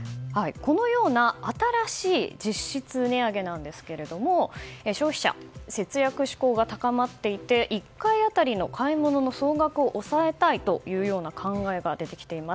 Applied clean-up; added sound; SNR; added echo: none; none; none; none.